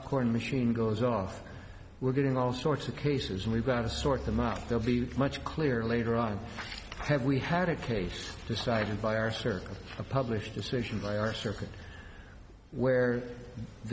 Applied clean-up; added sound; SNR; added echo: none; none; none; none.